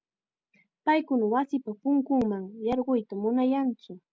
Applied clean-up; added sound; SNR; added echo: none; none; none; none.